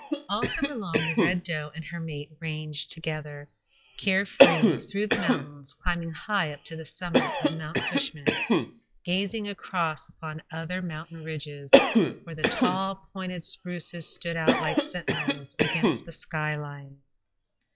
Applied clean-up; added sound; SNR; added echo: classical method log-MMSE.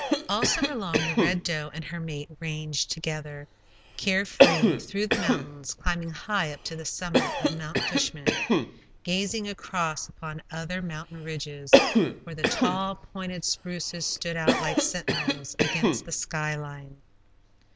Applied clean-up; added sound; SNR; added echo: none; Cough; -3 dB; none.